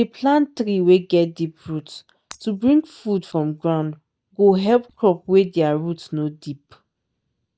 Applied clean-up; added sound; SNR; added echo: neural mask model DeepFilterNet 3.